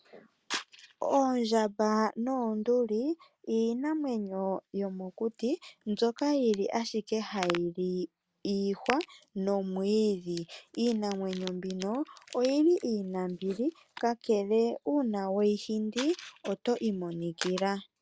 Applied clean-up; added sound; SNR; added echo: none; none; none; none.